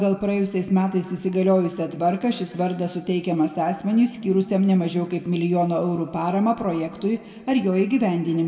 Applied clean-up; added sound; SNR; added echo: none; none; none; reverberation time 1.9 s.